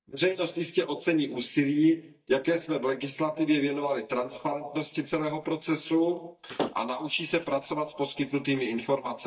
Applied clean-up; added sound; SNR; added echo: neural mask model DeepFilterNet 3.